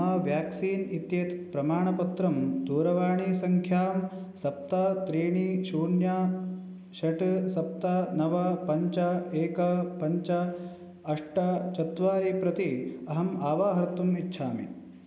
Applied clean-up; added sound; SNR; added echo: none; none; none; none.